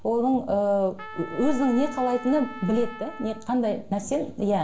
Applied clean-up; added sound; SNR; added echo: none; Trumpet; 16 dB; reverberation time 0.4 s.